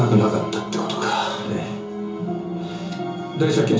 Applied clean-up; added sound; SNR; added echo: none; none; none; reverberation time 0.6 s.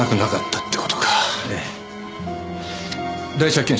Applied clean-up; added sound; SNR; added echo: none; none; none; none.